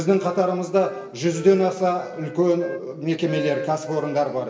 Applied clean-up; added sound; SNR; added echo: none; Wind instrument, woodwind instrument; 13 dB; reverberation time 1.1 s.